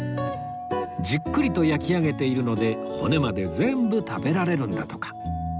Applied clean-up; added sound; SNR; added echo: none; Doorbell; 13 dB; none.